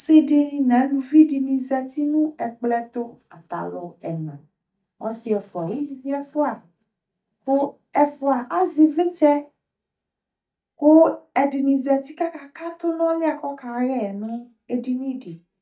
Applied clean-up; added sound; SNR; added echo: neural mask model DeepFilterNet 3.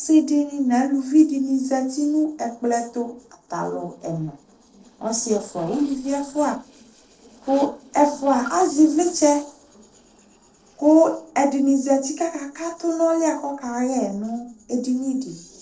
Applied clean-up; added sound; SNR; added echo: neural separator model SepFormer DNS4.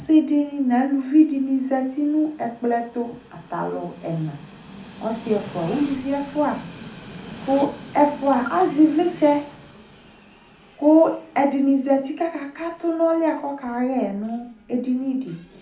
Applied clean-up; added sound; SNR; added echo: none; Train; 20 dB; reverberation time 0.4 s.